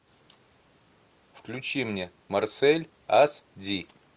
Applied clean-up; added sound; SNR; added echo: none; none; none; none.